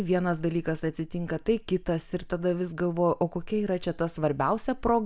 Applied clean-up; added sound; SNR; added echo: none; none; none; none.